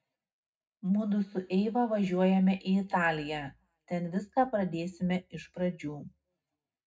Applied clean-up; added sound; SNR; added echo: none; none; none; reverberation time 0.3 s.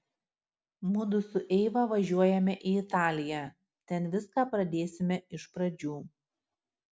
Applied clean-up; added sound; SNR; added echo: none; none; none; none.